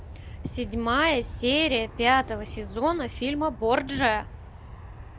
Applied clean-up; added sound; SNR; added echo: none; Aircraft; 12 dB; none.